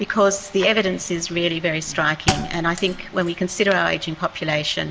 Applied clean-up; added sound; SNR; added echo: none; Thump, thud; 10 dB; none.